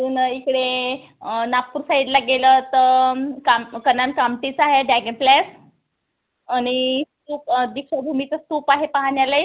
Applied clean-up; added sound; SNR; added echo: none; none; none; none.